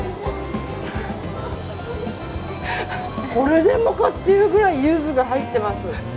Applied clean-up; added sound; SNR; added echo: none; Bowed string instrument; 20 dB; none.